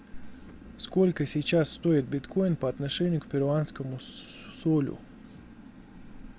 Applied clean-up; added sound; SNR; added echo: none; none; none; none.